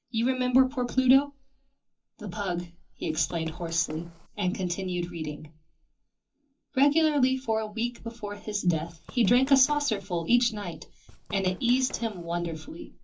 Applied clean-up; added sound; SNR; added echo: neural separator model SepFormer DNS4.